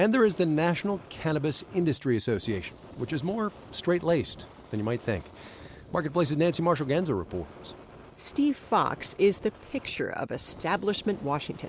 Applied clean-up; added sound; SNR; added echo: none; Fire; 19 dB; none.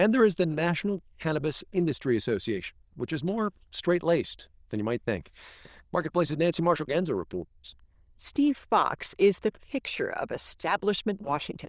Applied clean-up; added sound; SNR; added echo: neural diffusion model UNIVERSE++.